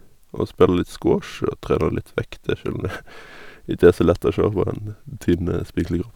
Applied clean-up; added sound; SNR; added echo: none; none; none; none.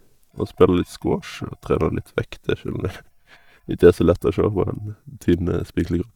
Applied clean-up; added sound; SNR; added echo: neural mask model DeepFilterNet 3.